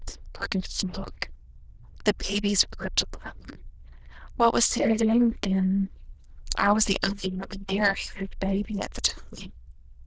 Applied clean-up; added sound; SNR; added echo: neural diffusion model UNIVERSE++.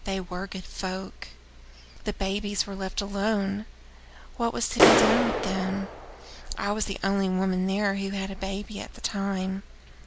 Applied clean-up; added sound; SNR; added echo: none; Clapping; -2 dB; none.